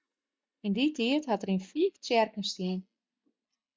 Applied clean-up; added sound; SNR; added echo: neural mask model DeepFilterNet 3.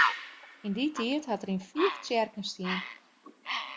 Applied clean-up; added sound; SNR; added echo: none; Bird; 2 dB; none.